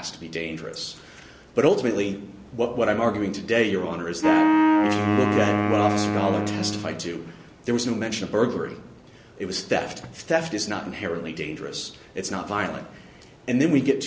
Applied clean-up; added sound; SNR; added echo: none; Wind instrument, woodwind instrument; -4 dB; none.